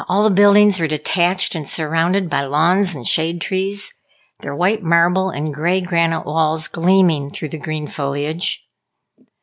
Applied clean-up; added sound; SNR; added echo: none; none; none; none.